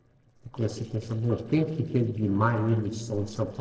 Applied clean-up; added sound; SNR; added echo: neural separator model SepFormer DNS4.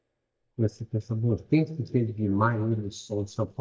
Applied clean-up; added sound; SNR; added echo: neural mask model DeepFilterNet 3.